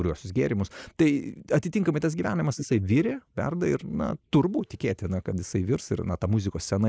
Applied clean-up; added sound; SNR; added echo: neural mask model Resemble Enhance denoiser.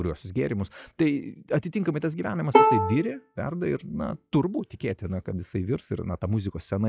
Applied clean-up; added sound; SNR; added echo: classical method log-MMSE.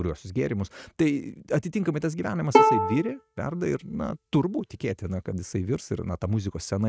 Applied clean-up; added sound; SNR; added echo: neural mask model RNNoise.